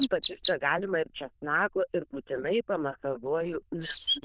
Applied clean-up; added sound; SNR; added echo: neural diffusion model UNIVERSE++.